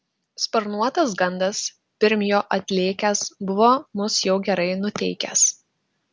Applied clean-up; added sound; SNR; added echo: none; none; none; none.